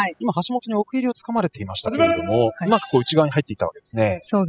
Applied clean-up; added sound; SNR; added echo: classical method spectral subtraction.